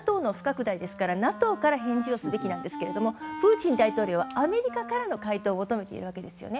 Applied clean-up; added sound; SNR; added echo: none; Wind instrument, woodwind instrument; 13 dB; none.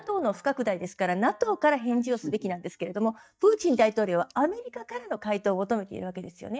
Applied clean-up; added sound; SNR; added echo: neural mask model DeepFilterNet 3.